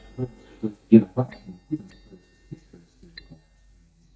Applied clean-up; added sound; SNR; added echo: neural mask model DeepFilterNet 3.